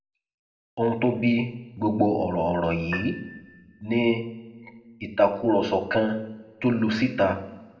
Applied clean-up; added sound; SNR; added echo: none; Piano; 14 dB; reverberation time 0.9 s.